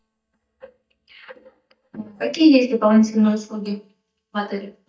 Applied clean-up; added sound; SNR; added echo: neural mask model DeepFilterNet 3.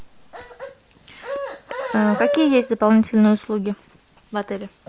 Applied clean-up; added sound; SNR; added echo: none; none; none; none.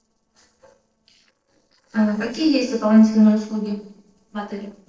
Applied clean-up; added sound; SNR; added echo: neural separator model SepFormer DNS4.